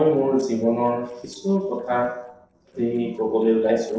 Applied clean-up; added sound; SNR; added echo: neural separator model SepFormer DNS4.